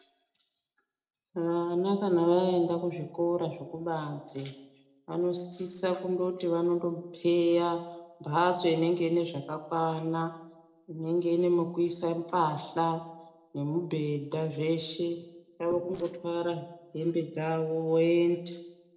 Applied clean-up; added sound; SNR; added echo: neural separator model SepFormer DNS4.